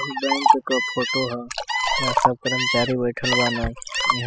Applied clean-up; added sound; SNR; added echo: classical method spectral subtraction.